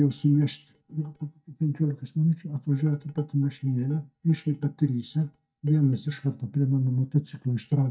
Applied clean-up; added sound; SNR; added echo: neural mask model DeepFilterNet 3.